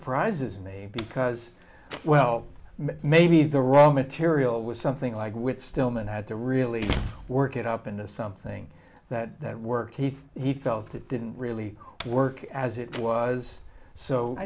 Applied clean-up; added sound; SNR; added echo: none; Slam; 16 dB; none.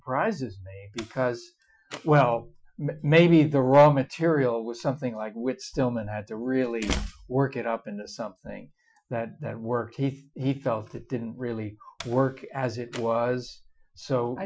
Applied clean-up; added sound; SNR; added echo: classical method Wiener filter.